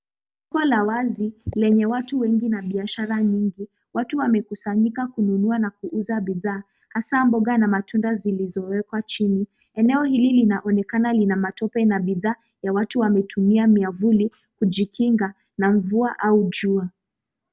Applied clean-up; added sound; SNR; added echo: none; none; none; none.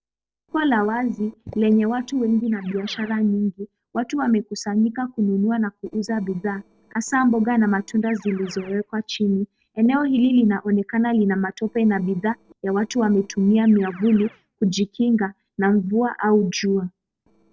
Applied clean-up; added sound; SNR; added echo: neural separator model SepFormer DNS4.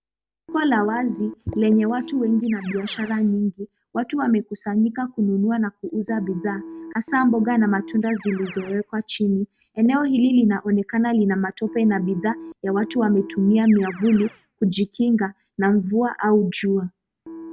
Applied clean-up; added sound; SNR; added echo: none; Keyboard (musical); 18 dB; none.